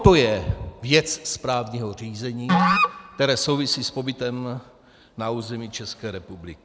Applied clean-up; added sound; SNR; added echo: none; Musical instrument; 1 dB; none.